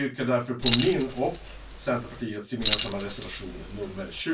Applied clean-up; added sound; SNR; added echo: none; Keys jangling; 4 dB; reverberation time 0.1 s.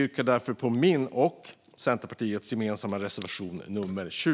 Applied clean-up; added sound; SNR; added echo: none; none; none; none.